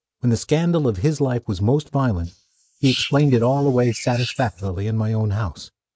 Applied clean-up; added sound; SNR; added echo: neural mask model Resemble Enhance denoiser.